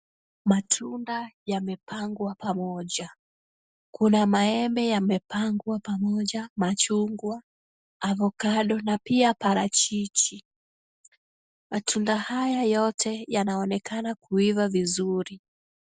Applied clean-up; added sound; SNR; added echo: none; none; none; none.